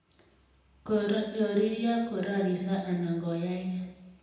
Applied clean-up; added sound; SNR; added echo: none; none; none; reverberation time 0.9 s.